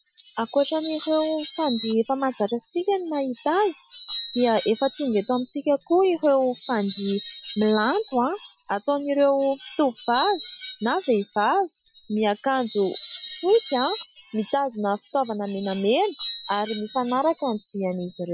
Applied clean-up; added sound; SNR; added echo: classical method Wiener filter.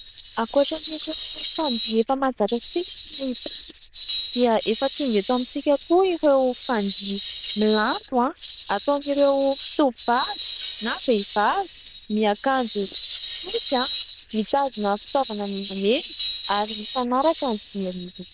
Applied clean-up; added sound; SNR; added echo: neural diffusion model UNIVERSE++.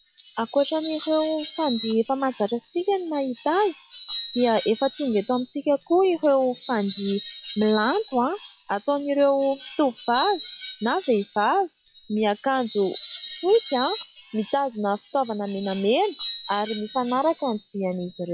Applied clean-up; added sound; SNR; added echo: classical method log-MMSE.